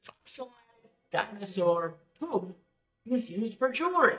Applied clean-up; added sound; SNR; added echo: neural mask model DeepFilterNet 3.